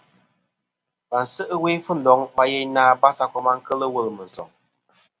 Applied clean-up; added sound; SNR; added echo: none; none; none; none.